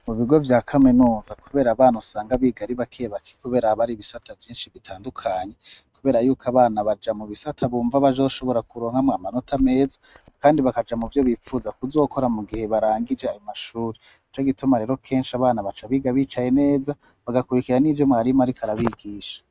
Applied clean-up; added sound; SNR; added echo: neural mask model RNNoise.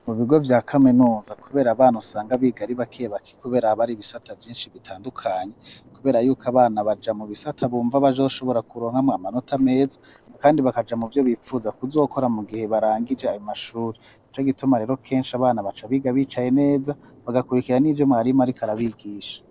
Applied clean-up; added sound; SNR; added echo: neural separator model SepFormer DNS4.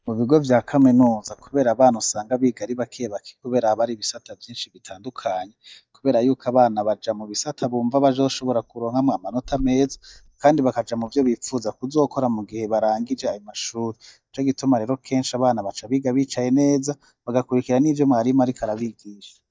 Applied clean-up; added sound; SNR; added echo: neural mask model DeepFilterNet 3.